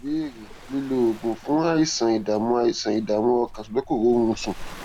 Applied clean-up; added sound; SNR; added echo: none; Waves, surf; 18 dB; none.